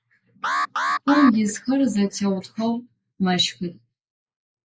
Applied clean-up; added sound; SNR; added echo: neural mask model Resemble Enhance denoiser.